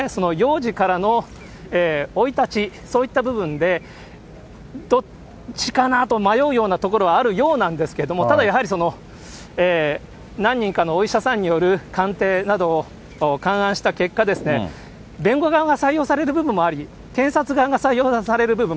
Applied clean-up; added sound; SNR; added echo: none; none; none; none.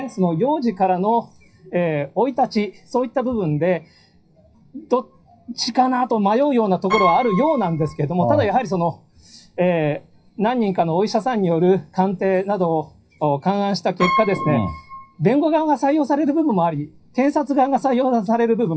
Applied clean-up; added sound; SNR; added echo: classical method WPE with log-MMSE.